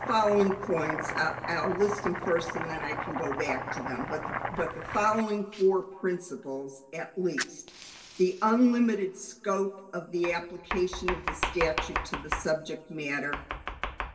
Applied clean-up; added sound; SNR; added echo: none; Domestic sounds, home sounds; 7 dB; reverberation time 1.8 s.